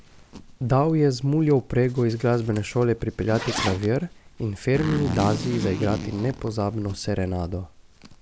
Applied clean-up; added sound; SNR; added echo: none; Zipper (clothing); 10 dB; none.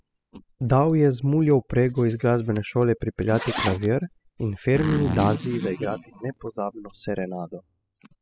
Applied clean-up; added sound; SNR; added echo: classical method spectral subtraction.